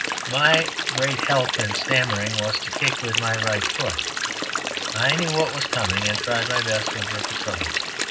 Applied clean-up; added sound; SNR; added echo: none; Stream; 0 dB; reverberation time 0.4 s.